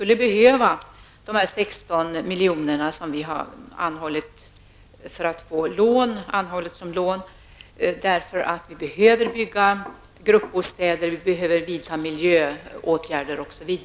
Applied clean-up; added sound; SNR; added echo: none; none; none; none.